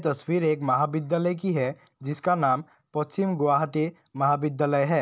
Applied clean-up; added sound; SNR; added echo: none; none; none; none.